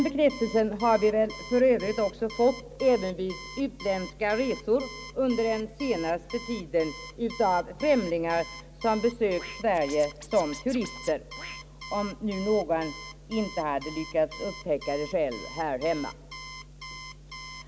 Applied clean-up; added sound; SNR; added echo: none; Scratching (performance technique) + Alarm; 15 dB; none.